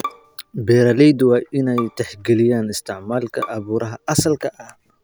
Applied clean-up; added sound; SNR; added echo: none; Bowed string instrument; 18 dB; none.